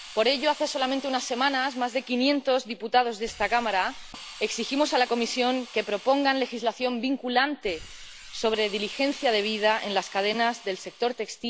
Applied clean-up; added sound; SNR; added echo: none; Hiss; 18 dB; none.